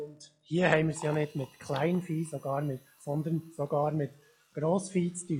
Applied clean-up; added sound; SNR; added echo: classical method log-MMSE.